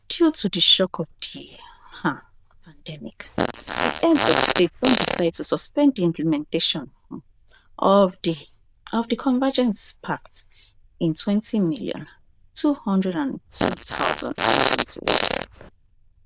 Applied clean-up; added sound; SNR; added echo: neural diffusion model UNIVERSE++.